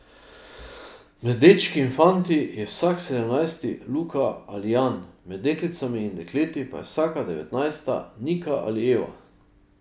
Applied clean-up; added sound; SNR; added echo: none; none; none; none.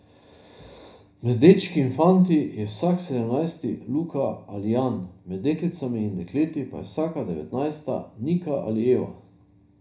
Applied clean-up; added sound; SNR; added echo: none; none; none; reverberation time 0.3 s.